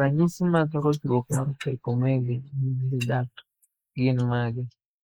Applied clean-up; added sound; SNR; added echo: neural mask model Resemble Enhance denoiser.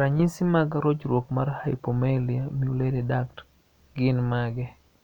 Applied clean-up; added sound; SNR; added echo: none; none; none; none.